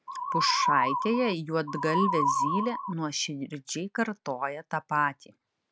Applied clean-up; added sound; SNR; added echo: none; Musical instrument; -2 dB; none.